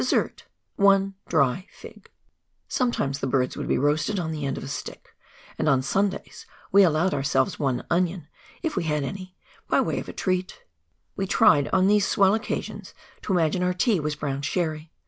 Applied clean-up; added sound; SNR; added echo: none; none; none; none.